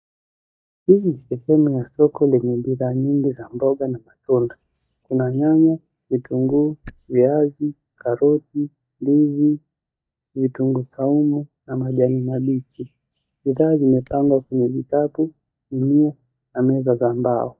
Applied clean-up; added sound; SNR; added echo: neural mask model DeepFilterNet 3.